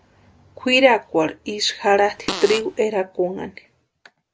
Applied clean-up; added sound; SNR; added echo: none; Fart; 8 dB; none.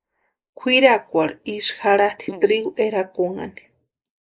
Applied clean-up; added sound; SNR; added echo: neural mask model Resemble Enhance denoiser.